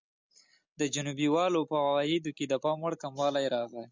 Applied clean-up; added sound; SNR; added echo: none; none; none; none.